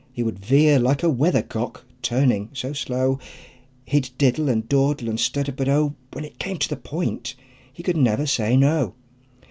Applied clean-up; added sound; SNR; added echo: none; none; none; none.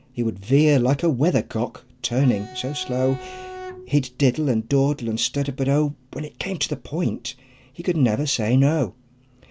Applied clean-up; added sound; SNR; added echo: none; Bowed string instrument; 15 dB; none.